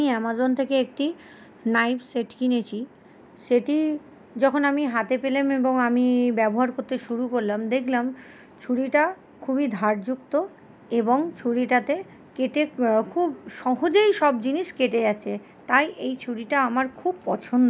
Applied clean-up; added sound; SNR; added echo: none; none; none; none.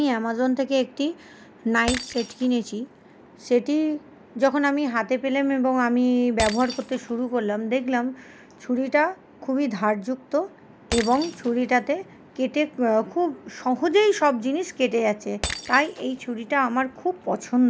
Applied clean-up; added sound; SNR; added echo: none; Shatter; 17 dB; none.